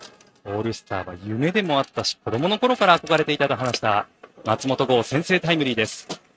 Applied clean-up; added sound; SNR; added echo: neural mask model RNNoise.